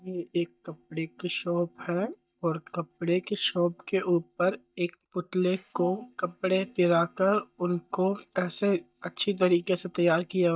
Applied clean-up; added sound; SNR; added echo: neural mask model DeepFilterNet 3.